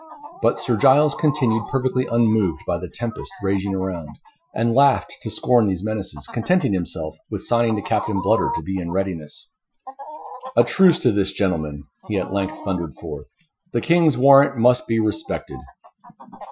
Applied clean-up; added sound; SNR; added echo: classical method Wiener filter.